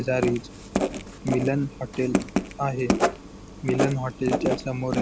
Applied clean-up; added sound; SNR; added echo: none; Writing; 1 dB; none.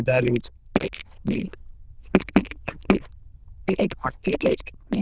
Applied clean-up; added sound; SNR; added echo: neural diffusion model UNIVERSE++.